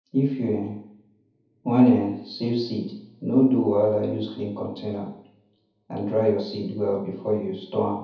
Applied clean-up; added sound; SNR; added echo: none; none; none; reverberation time 0.7 s.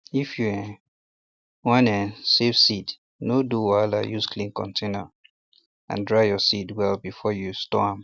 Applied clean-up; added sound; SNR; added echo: none; none; none; none.